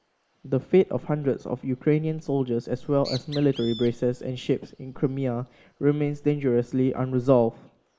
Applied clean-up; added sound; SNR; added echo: neural mask model Resemble Enhance denoiser.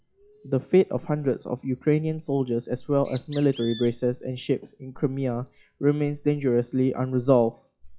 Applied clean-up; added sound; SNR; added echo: classical method log-MMSE.